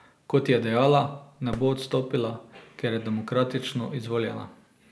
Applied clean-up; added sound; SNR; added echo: none; Fireworks; 20 dB; none.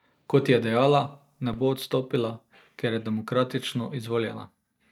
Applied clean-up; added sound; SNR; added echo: neural mask model DeepFilterNet 3.